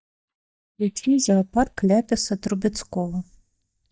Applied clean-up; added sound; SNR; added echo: neural mask model DeepFilterNet 3.